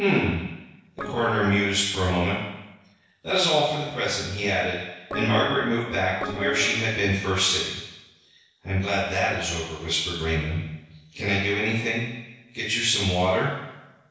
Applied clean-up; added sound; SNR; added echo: neural separator model SepFormer DNS4.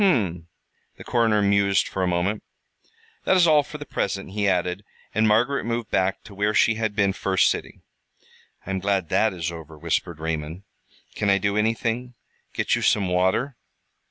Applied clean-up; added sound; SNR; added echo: none; none; none; none.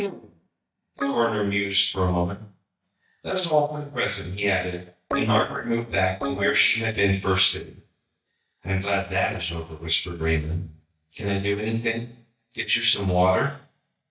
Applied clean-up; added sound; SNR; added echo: neural mask model DeepFilterNet 3.